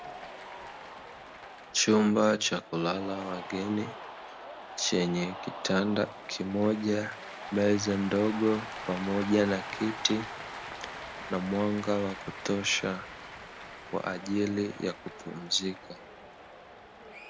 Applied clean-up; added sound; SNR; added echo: none; Cheering; 12 dB; none.